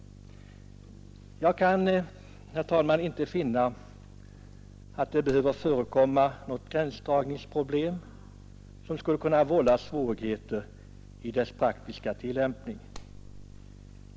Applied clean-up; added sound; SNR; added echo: none; Clapping; 18 dB; none.